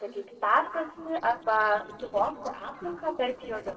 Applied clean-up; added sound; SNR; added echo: neural separator model SepFormer DNS4.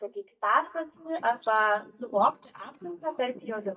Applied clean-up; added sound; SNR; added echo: neural mask model DeepFilterNet 3.